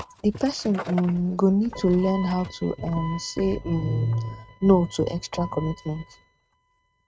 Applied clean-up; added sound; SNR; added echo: neural mask model RNNoise.